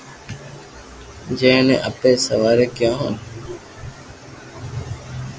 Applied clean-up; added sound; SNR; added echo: none; none; none; none.